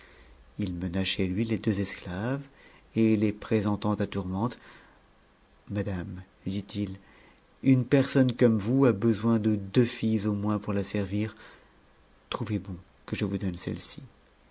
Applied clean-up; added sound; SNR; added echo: none; none; none; none.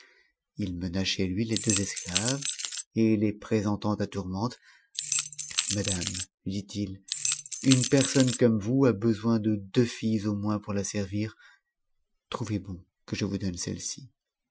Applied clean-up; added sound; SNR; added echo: classical method Wiener filter.